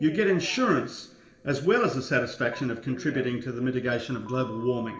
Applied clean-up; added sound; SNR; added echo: none; Telephone; 20 dB; reverberation time 1.6 s.